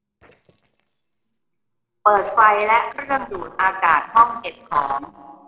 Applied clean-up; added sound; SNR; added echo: neural separator model SepFormer DNS4.